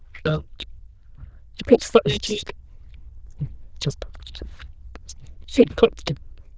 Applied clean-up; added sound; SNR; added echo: neural diffusion model UNIVERSE++.